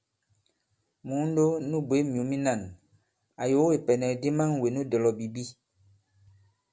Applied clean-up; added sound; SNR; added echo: none; none; none; none.